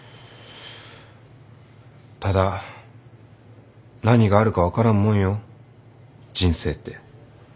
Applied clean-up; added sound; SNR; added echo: none; none; none; none.